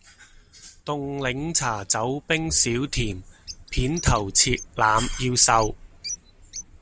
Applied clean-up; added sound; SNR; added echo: none; Bird; 16 dB; none.